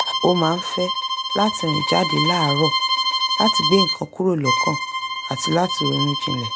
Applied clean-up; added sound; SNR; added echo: none; Bowed string instrument; 1 dB; none.